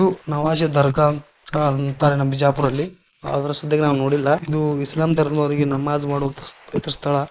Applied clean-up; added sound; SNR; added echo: neural mask model Resemble Enhance denoiser.